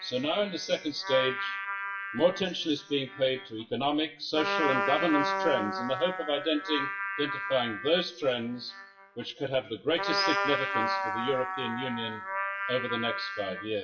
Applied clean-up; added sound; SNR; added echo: classical method WPE with log-MMSE.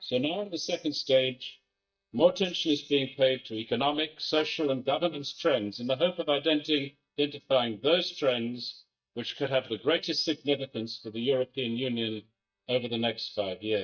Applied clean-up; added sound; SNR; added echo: neural mask model DeepFilterNet 3.